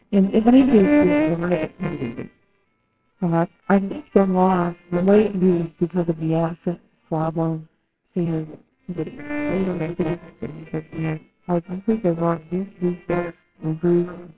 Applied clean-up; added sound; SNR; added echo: neural separator model SepFormer WHAMR!.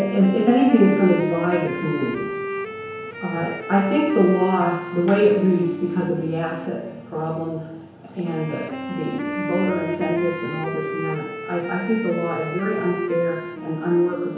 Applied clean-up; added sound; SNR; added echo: none; Wind instrument, woodwind instrument; 9 dB; reverberation time 1.0 s.